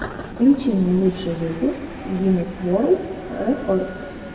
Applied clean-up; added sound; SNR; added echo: none; Train; 14 dB; reverberation time 1.1 s.